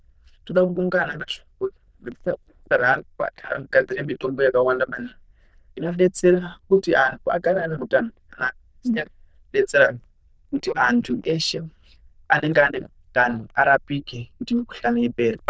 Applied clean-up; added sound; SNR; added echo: neural diffusion model UNIVERSE++.